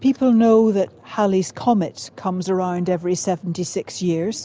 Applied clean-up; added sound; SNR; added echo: none; none; none; none.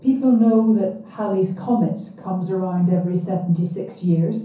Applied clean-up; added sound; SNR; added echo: none; none; none; reverberation time 0.6 s.